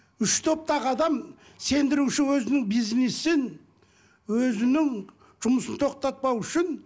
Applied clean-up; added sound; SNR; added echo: none; none; none; none.